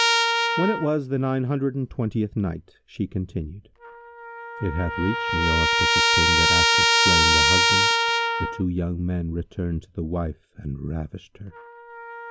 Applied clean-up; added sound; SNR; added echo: none; Trumpet; -3 dB; none.